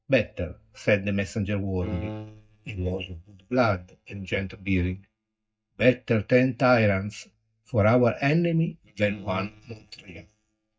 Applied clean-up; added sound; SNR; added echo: neural mask model DeepFilterNet 3.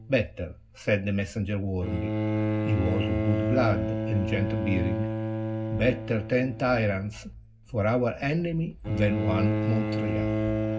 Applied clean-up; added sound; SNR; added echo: none; Bowed string instrument; 2 dB; reverberation time 0.4 s.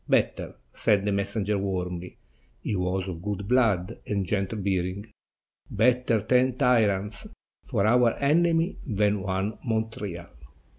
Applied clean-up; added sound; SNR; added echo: none; none; none; none.